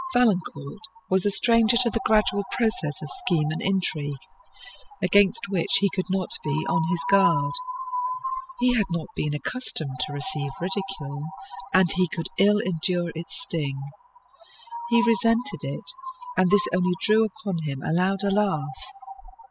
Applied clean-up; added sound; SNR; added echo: classical method spectral subtraction.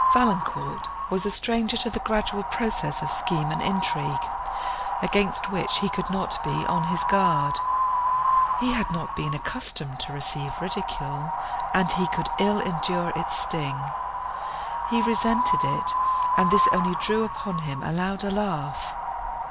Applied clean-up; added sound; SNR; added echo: none; Wind; -1 dB; none.